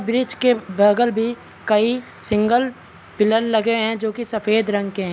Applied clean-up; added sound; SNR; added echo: none; none; none; none.